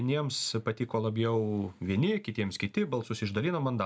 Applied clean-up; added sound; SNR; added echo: none; none; none; none.